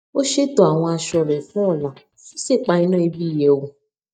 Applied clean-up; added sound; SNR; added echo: neural mask model DeepFilterNet 3.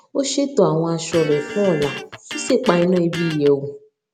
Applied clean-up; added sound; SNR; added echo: none; Electric guitar; 13 dB; none.